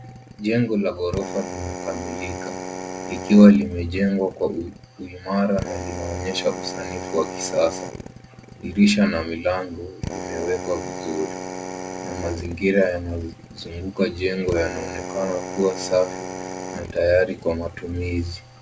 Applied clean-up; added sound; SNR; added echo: none; Drill; 11 dB; none.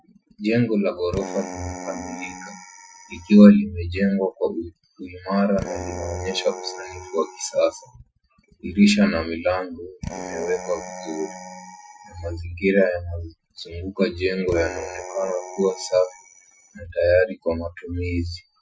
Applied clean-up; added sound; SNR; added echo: classical method Wiener filter.